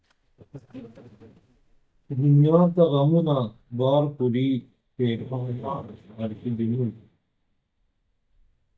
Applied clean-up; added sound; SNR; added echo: neural mask model DeepFilterNet 3.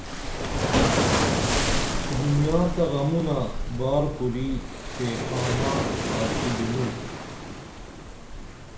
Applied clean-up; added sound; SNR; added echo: none; Waves, surf; -1 dB; reverberation time 0.5 s.